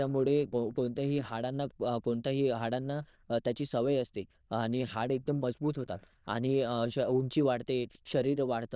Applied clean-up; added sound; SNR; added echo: neural diffusion model UNIVERSE++.